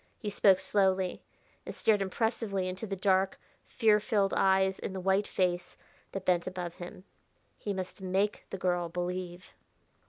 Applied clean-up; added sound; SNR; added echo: none; none; none; none.